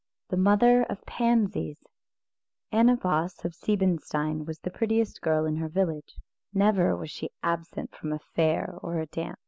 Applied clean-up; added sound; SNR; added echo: none; none; none; none.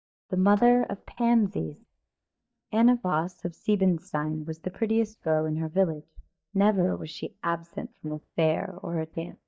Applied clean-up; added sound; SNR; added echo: neural mask model DeepFilterNet 3.